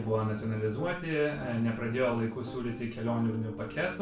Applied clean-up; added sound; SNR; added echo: none; Piano; 14 dB; reverberation time 0.3 s.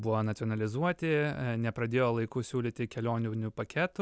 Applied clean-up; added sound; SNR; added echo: none; none; none; none.